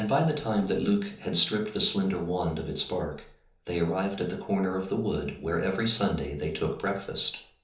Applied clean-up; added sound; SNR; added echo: none; none; none; reverberation time 0.6 s.